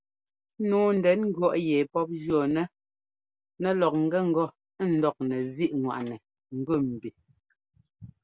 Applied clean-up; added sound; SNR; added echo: none; none; none; none.